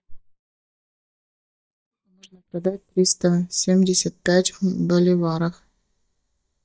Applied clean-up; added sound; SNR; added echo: neural mask model DeepFilterNet 3.